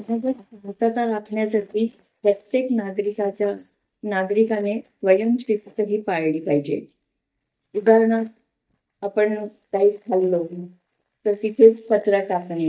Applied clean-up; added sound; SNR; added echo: neural mask model DeepFilterNet 3.